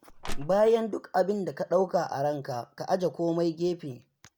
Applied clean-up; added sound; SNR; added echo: none; Crushing; 5 dB; none.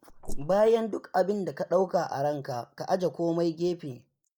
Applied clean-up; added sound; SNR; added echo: neural mask model Resemble Enhance denoiser.